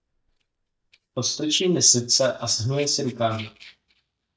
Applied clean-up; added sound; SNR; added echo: neural mask model DeepFilterNet 3.